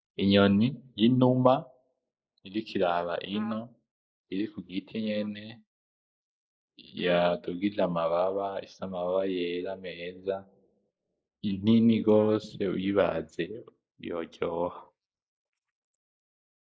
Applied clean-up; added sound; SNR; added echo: neural mask model Resemble Enhance denoiser.